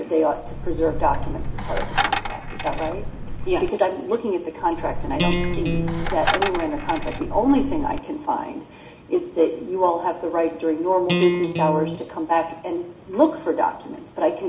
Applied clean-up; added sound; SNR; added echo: none; Electric guitar + Coin (dropping); 1 dB; none.